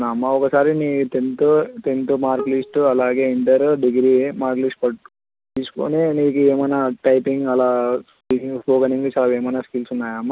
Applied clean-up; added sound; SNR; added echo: none; Bowed string instrument; 17 dB; none.